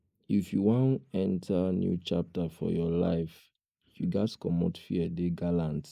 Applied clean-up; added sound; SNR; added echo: neural mask model Resemble Enhance denoiser.